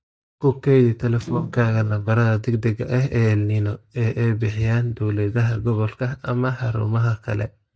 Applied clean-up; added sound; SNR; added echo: neural mask model DeepFilterNet 3.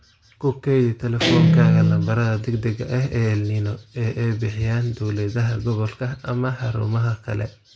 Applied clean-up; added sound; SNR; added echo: none; Guitar; -2 dB; reverberation time 0.3 s.